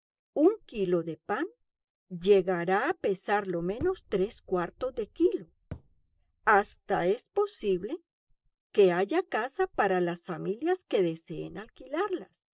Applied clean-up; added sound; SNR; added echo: neural separator model SepFormer DNS4.